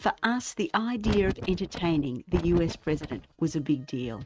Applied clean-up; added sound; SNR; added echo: neural mask model RNNoise.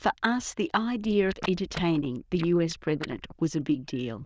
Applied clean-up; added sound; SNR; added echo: neural diffusion model UNIVERSE++.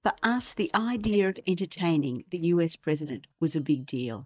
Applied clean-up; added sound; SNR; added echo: neural mask model DeepFilterNet 3.